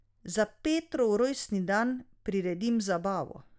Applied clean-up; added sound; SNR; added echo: none; none; none; none.